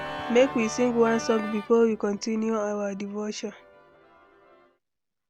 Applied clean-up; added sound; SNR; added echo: none; Organ; 13 dB; none.